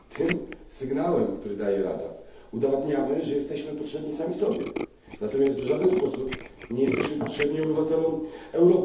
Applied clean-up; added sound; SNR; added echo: none; Tools; 13 dB; reverberation time 2.2 s.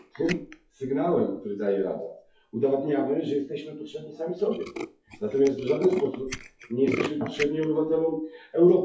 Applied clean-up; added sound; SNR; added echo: classical method WPE with log-MMSE.